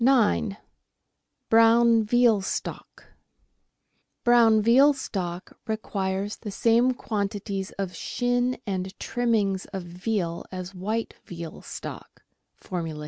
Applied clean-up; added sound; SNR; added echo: none; none; none; none.